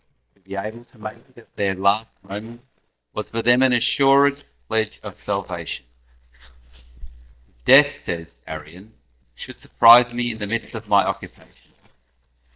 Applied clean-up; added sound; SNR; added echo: neural mask model DeepFilterNet 3.